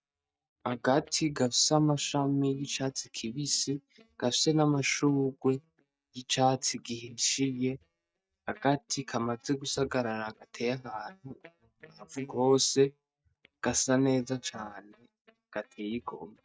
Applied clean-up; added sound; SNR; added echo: neural mask model DeepFilterNet 3.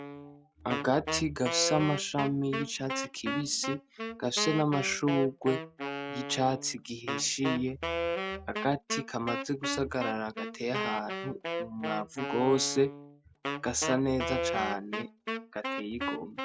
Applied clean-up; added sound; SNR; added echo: none; Wind instrument, woodwind instrument; 5 dB; none.